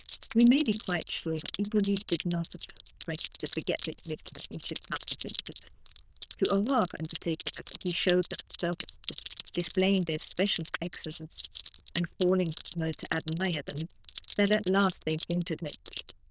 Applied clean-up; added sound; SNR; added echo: neural diffusion model UNIVERSE++.